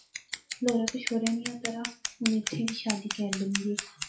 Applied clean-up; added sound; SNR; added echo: classical method WPE with log-MMSE.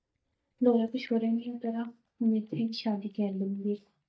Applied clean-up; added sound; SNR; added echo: neural mask model DeepFilterNet 3.